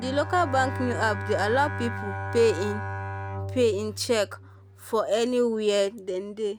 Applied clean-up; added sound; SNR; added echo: none; Bowed string instrument; 8 dB; none.